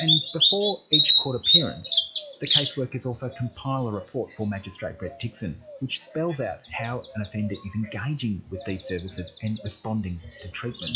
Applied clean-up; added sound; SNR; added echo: classical method log-MMSE.